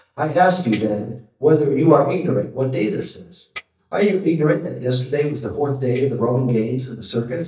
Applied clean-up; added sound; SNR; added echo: neural mask model DeepFilterNet 3.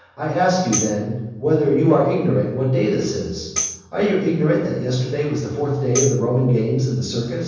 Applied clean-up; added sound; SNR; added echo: none; Tambourine; 11 dB; reverberation time 1.1 s.